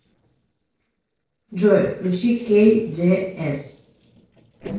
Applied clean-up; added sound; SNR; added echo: neural separator model SepFormer DNS4.